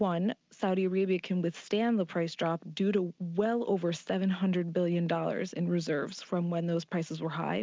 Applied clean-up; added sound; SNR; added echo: none; none; none; none.